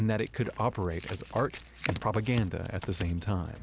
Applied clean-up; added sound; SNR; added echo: none; Chink, clink / Domestic sounds, home sounds; 11 dB; none.